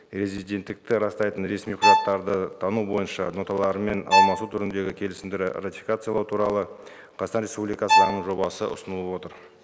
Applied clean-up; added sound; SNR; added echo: none; Bowed string instrument; -3 dB; none.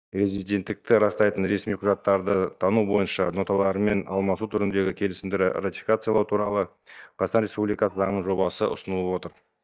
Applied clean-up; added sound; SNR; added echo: neural mask model DeepFilterNet 3.